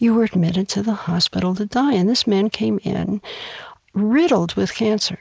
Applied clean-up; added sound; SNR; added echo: none; none; none; none.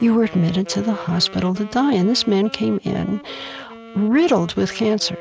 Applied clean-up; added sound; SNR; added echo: none; Wind instrument, woodwind instrument; 18 dB; none.